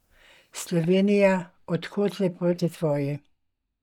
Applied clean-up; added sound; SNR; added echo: neural mask model DeepFilterNet 3.